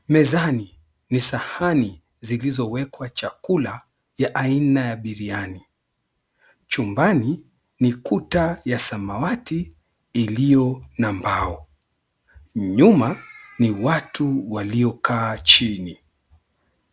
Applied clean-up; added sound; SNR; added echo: none; none; none; none.